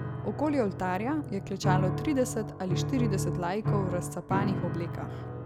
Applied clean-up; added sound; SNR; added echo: none; Piano; 0 dB; none.